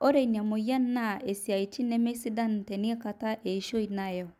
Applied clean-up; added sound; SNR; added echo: none; none; none; none.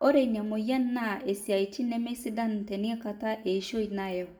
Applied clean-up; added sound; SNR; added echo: none; none; none; reverberation time 0.4 s.